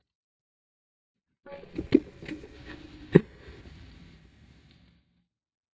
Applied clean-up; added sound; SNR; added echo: neural mask model DeepFilterNet 3.